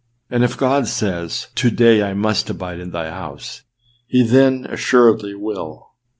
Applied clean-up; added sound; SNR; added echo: none; none; none; none.